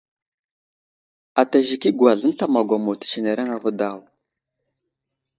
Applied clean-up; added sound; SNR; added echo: neural mask model DeepFilterNet 3.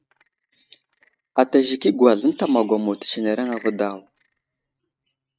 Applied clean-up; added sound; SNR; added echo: neural mask model RNNoise.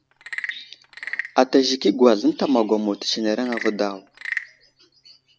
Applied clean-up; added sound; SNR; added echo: none; Wood / Percussion / Frog; 14 dB; none.